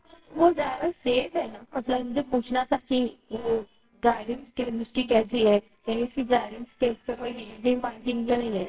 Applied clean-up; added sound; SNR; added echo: neural separator model SepFormer WHAMR!.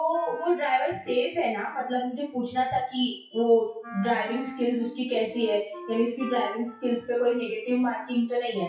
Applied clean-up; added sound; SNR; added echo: classical method WPE with log-MMSE.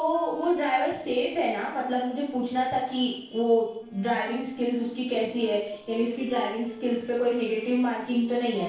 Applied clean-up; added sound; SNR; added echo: neural separator model SepFormer DNS4.